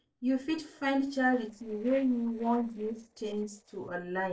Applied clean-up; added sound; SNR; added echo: neural separator model SepFormer DNS4.